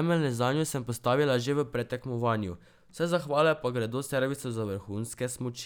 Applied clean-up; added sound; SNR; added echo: none; none; none; none.